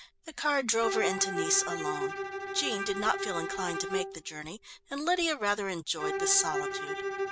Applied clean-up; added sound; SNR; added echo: none; Bowed string instrument; 4 dB; none.